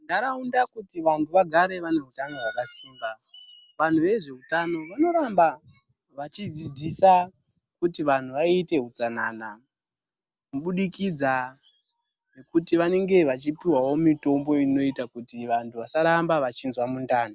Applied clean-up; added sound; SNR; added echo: none; none; none; none.